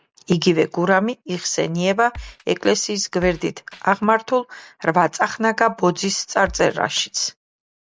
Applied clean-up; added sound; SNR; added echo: none; Drum kit; 19 dB; none.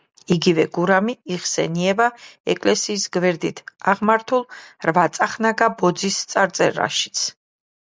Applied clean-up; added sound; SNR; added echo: none; none; none; none.